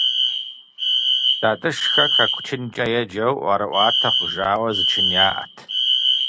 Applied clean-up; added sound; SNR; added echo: none; Alarm; -2 dB; none.